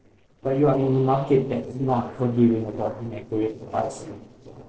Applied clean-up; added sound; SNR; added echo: neural separator model SepFormer DNS4.